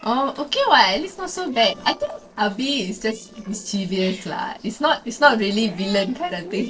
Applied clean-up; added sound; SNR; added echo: neural separator model SepFormer DNS4.